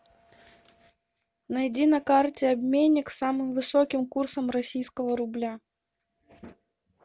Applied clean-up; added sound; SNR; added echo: none; none; none; none.